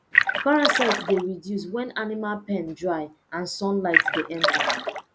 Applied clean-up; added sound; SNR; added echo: none; Splash, splatter; -4 dB; none.